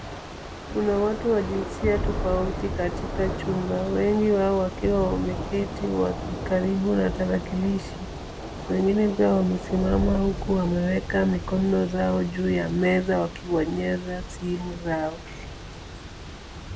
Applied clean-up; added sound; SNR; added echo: none; Thunder / Rain; 7 dB; none.